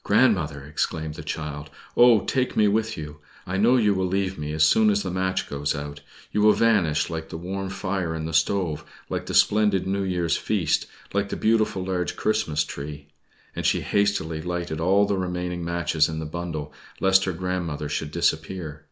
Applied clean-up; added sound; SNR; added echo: none; none; none; none.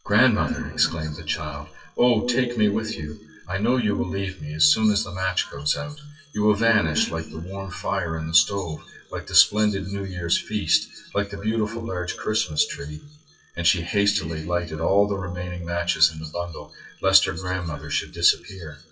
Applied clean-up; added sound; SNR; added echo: classical method WPE with log-MMSE.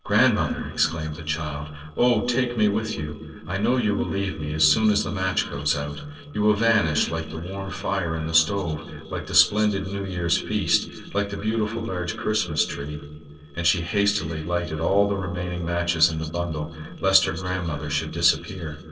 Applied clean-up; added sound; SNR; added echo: neural separator model SepFormer DNS4.